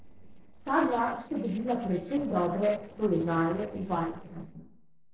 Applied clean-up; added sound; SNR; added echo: neural separator model SepFormer DNS4.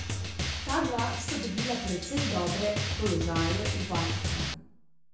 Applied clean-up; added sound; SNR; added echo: none; Drum; 0 dB; reverberation time 0.5 s.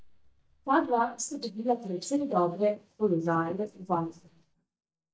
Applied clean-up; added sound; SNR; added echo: neural mask model DeepFilterNet 3.